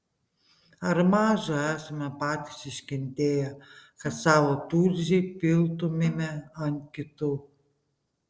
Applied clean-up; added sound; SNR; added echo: neural separator model SepFormer DNS4.